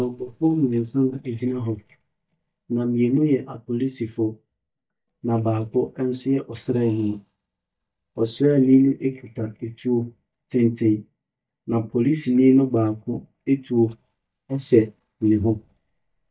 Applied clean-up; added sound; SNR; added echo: neural mask model DeepFilterNet 3.